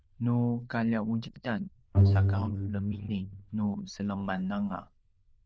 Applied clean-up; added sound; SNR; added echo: neural diffusion model UNIVERSE++.